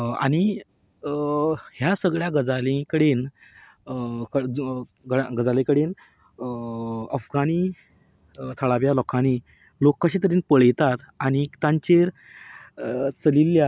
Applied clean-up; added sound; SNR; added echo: none; none; none; none.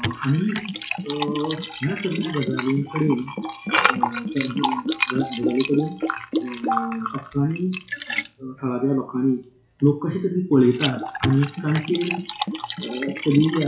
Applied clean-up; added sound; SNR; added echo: classical method WPE with log-MMSE.